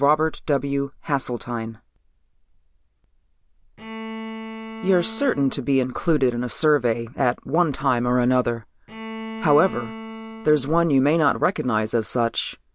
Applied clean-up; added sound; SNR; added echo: none; Bowed string instrument; 12 dB; none.